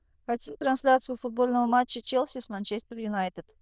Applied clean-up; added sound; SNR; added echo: neural diffusion model UNIVERSE++.